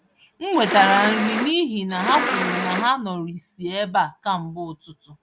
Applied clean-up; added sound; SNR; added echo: none; Insect; 2 dB; none.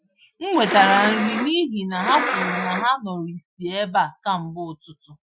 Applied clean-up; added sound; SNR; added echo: classical method Wiener filter.